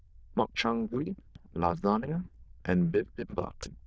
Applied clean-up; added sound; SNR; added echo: neural diffusion model UNIVERSE++.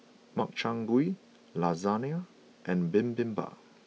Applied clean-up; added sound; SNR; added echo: none; none; none; none.